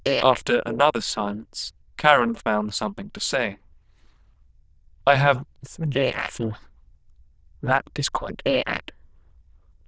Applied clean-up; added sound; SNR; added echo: neural diffusion model UNIVERSE++.